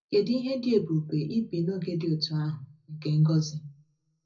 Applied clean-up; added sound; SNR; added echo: none; none; none; reverberation time 0.4 s.